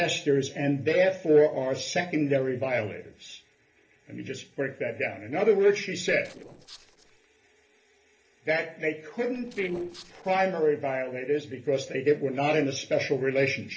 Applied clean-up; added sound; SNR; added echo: neural separator model SepFormer DNS4.